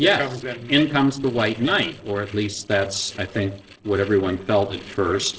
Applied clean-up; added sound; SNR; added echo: neural separator model SepFormer DNS4.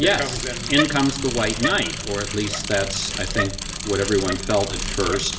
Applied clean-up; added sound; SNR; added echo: none; Bicycle; 4 dB; reverberation time 0.7 s.